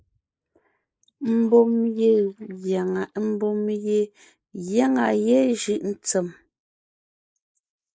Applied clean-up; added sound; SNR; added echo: neural mask model Resemble Enhance denoiser.